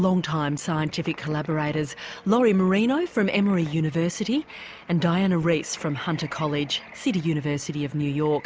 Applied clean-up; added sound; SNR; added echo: none; none; none; none.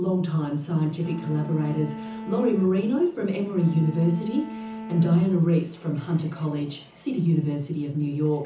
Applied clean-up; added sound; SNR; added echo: none; Bowed string instrument; 12 dB; reverberation time 0.6 s.